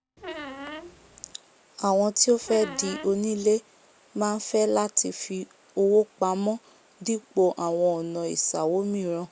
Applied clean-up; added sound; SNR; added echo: none; Squeak; 13 dB; none.